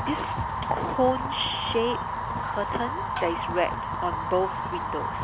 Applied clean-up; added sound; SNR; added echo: none; Fire; 1 dB; none.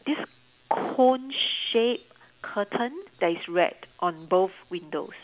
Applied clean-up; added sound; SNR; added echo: none; none; none; none.